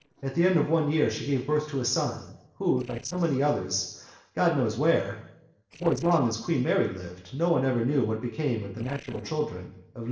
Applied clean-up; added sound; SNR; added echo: neural separator model SepFormer DNS4.